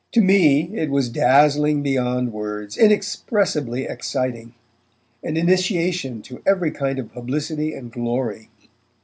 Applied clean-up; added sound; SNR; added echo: none; none; none; none.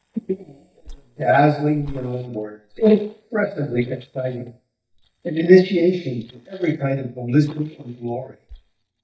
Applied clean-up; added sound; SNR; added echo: neural mask model DeepFilterNet 3.